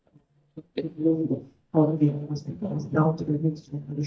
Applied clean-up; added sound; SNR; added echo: neural mask model DeepFilterNet 3.